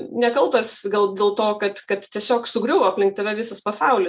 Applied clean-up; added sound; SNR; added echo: none; none; none; none.